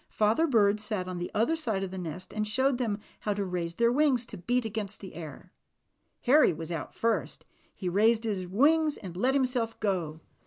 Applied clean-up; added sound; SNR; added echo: none; none; none; none.